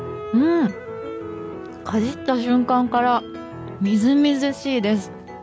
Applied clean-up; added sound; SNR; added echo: none; none; none; none.